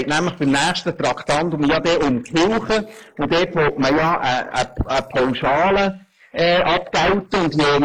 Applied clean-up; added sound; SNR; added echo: neural mask model Resemble Enhance denoiser.